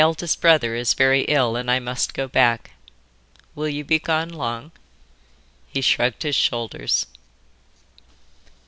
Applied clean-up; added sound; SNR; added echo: none; none; none; none.